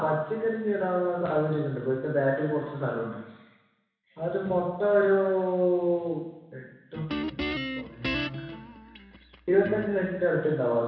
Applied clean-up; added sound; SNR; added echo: none; Guitar; 8 dB; reverberation time 1.1 s.